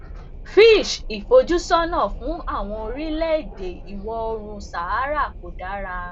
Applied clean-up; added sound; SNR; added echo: none; Wind; 12 dB; none.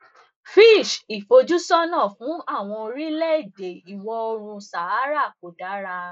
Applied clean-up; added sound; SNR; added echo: neural mask model Resemble Enhance denoiser.